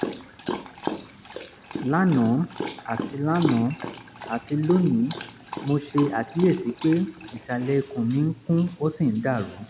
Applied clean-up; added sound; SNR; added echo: none; Dog; 11 dB; none.